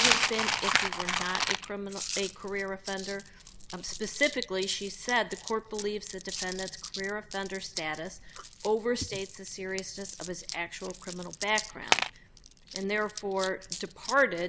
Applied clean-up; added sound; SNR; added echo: none; Coin (dropping); 2 dB; none.